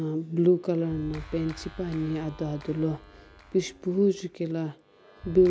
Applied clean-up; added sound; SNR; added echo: none; Clapping; 19 dB; none.